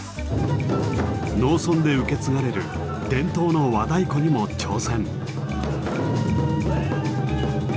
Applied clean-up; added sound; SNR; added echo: none; none; none; none.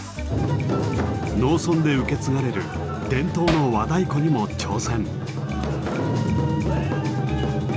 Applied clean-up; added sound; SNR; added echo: none; Hammer; 5 dB; none.